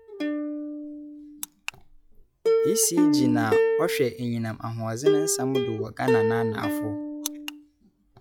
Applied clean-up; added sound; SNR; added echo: classical method log-MMSE.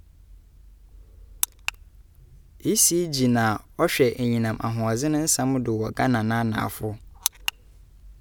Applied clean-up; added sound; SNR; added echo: none; none; none; none.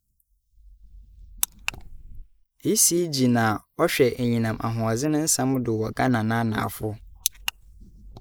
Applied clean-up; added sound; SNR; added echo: neural mask model Resemble Enhance denoiser.